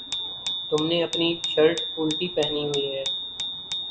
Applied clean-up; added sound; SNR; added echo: none; Bicycle bell; 5 dB; reverberation time 0.4 s.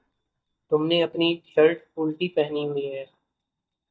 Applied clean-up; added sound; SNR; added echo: neural mask model DeepFilterNet 3.